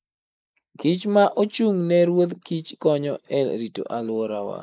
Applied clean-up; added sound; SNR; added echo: neural mask model Resemble Enhance denoiser.